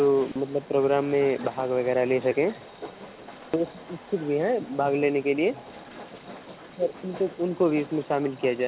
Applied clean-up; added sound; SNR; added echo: none; Train; 17 dB; none.